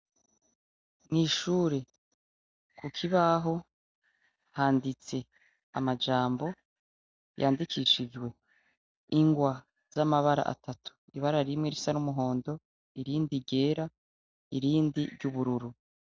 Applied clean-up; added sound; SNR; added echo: none; none; none; none.